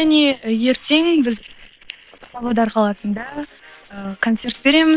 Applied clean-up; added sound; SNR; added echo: neural separator model SepFormer WHAM!.